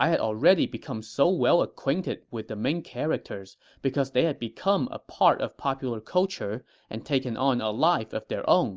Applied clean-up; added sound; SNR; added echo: none; none; none; none.